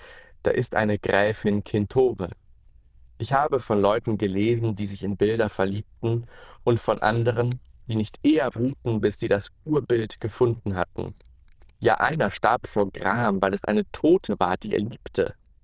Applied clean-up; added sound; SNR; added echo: neural diffusion model UNIVERSE++.